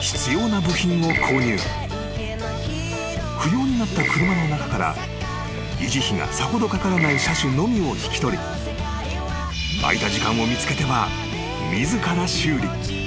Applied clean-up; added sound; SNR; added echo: none; Keyboard (musical); 3 dB; none.